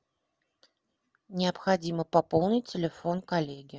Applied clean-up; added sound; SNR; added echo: none; none; none; none.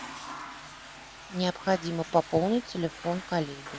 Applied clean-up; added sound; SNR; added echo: none; Toilet flush / Water; 13 dB; none.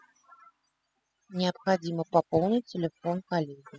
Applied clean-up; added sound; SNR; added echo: classical method spectral subtraction.